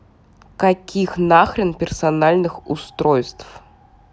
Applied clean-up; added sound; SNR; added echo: none; none; none; none.